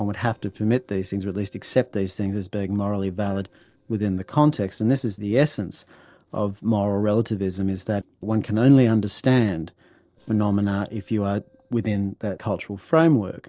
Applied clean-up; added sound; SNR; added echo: neural separator model SepFormer DNS4.